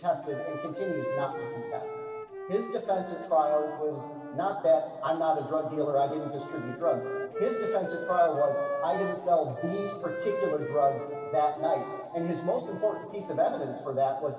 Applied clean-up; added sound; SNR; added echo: none; Wind instrument, woodwind instrument; 8 dB; reverberation time 2.6 s.